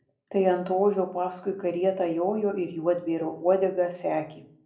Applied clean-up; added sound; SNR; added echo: none; none; none; reverberation time 0.4 s.